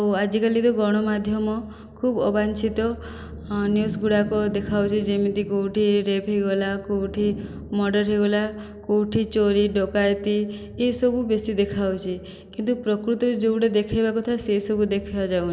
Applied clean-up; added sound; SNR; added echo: none; none; none; none.